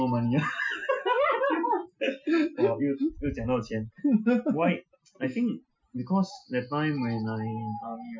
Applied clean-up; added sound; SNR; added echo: classical method Wiener filter.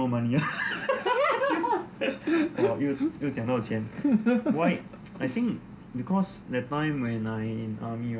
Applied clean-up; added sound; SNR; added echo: none; none; none; none.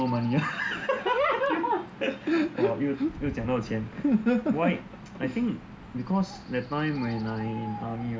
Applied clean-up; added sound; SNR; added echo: none; Stream / Chirp, tweet / Wind + Bird; 17 dB; none.